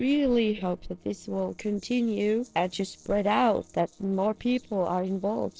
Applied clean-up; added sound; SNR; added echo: neural separator model SepFormer DNS4.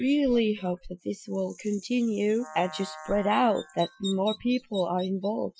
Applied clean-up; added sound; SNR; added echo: classical method Wiener filter.